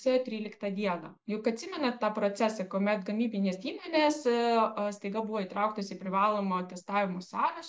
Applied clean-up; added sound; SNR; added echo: neural mask model Resemble Enhance denoiser.